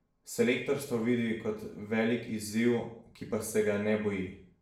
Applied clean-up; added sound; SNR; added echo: none; none; none; reverberation time 0.5 s.